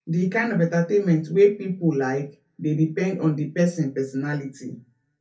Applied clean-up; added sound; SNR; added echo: none; none; none; reverberation time 0.3 s.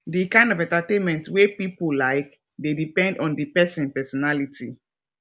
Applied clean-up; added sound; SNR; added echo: none; none; none; none.